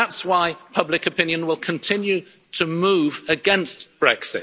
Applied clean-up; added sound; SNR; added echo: none; none; none; none.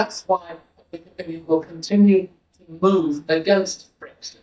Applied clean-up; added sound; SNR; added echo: neural mask model DeepFilterNet 3.